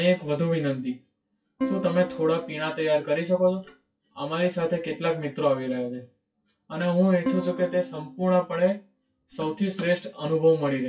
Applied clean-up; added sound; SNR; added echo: classical method WPE with log-MMSE.